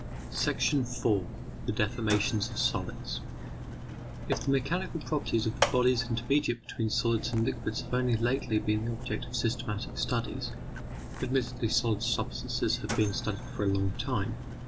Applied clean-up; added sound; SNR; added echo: none; Mechanisms; 6 dB; none.